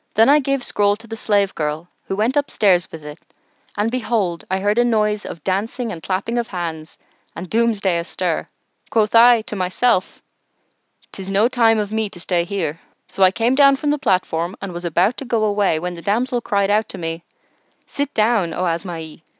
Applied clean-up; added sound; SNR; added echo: none; none; none; none.